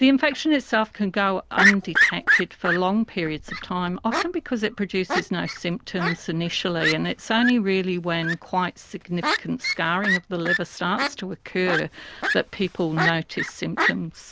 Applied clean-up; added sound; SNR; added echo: none; Fowl; 3 dB; none.